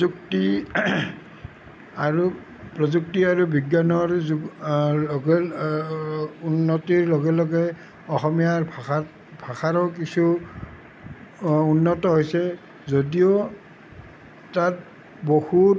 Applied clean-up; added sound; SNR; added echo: none; none; none; none.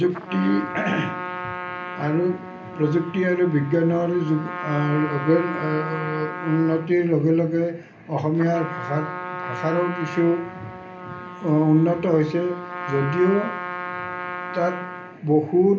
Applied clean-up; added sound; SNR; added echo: none; Trumpet; 10 dB; reverberation time 0.3 s.